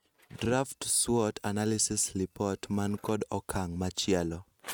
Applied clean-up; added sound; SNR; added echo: neural mask model RNNoise.